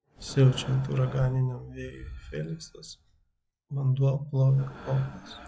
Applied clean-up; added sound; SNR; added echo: classical method log-MMSE.